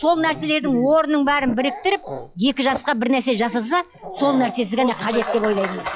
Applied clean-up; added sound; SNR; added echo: classical method log-MMSE.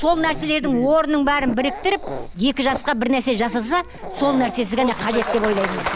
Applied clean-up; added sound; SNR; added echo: none; Dog; 12 dB; none.